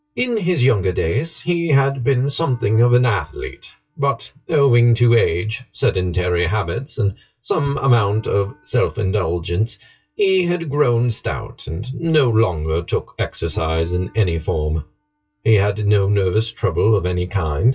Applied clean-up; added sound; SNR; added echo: classical method WPE with log-MMSE.